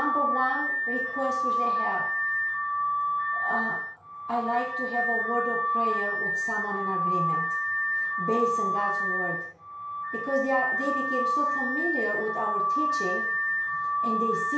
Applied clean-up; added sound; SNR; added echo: none; Alarm / Car; -4 dB; reverberation time 0.6 s.